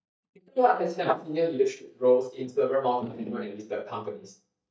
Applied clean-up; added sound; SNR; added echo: neural mask model DeepFilterNet 3.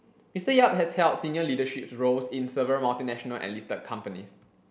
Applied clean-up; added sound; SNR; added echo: none; none; none; none.